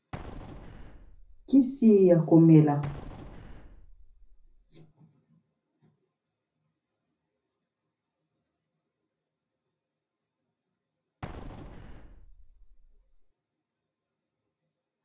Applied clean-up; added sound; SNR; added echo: none; Explosion; 16 dB; reverberation time 0.4 s.